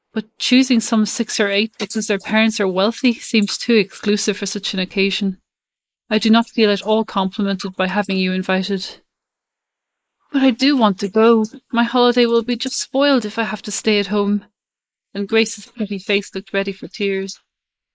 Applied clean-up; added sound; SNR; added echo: neural mask model Resemble Enhance denoiser.